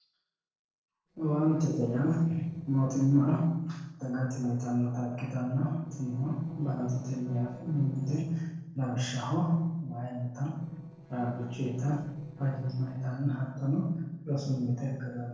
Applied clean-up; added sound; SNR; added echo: neural separator model SepFormer DNS4.